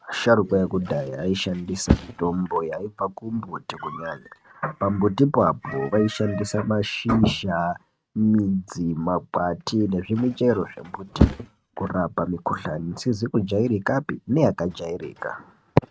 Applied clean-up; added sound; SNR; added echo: neural mask model RNNoise.